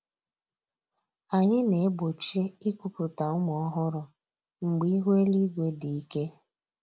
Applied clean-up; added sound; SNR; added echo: none; none; none; none.